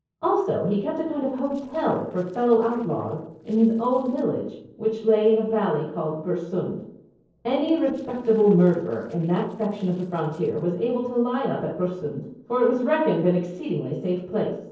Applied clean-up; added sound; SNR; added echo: neural separator model SepFormer DNS4.